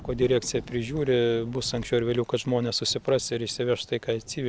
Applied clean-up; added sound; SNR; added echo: none; Thunder / Rain; 18 dB; none.